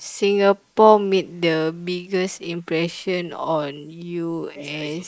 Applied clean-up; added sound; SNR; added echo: neural mask model Resemble Enhance denoiser.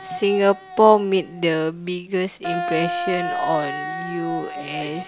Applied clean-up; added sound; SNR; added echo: none; Wind instrument, woodwind instrument; 8 dB; none.